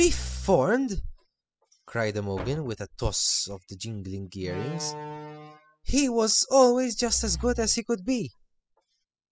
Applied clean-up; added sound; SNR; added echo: classical method spectral subtraction.